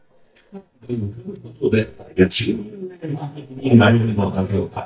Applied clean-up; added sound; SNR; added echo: neural mask model DeepFilterNet 3.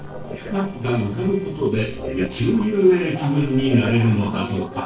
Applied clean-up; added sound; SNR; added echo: neural separator model SepFormer DNS4.